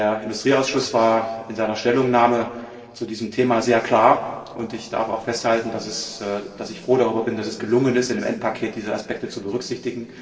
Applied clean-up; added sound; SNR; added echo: neural separator model SepFormer DNS4.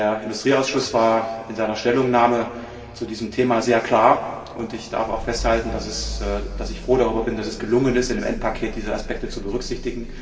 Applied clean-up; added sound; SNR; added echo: none; Idling / Engine starting / Motor vehicle (road); 12 dB; reverberation time 2.2 s.